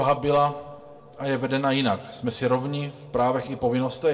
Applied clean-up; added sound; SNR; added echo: none; none; none; reverberation time 1.1 s.